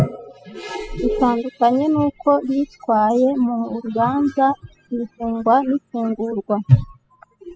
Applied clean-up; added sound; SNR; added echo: classical method spectral subtraction.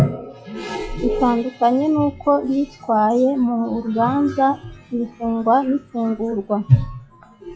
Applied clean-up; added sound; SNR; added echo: classical method log-MMSE.